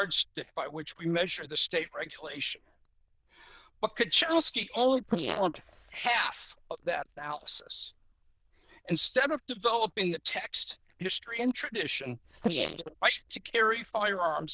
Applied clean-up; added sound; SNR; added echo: neural diffusion model UNIVERSE++.